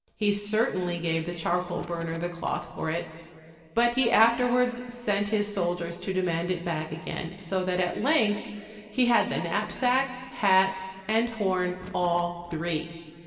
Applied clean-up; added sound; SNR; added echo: neural separator model SepFormer DNS4.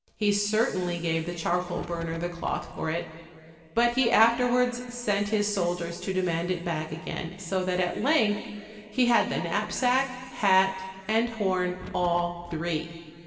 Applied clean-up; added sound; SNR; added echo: none; Wind; 17 dB; reverberation time 2.3 s.